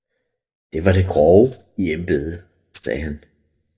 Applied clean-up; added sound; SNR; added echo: neural mask model DeepFilterNet 3.